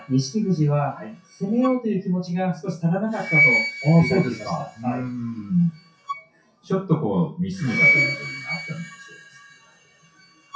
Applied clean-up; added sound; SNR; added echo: classical method WPE with log-MMSE.